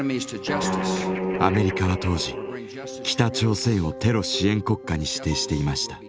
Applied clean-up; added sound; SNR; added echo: none; Guitar; 3 dB; none.